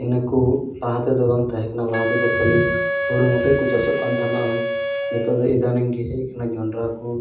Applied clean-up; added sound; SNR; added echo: none; Wind instrument, woodwind instrument; 5 dB; reverberation time 0.6 s.